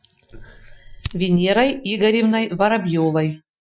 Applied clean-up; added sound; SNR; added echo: classical method Wiener filter.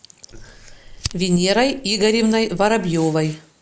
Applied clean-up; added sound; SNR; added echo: none; Fire; 16 dB; none.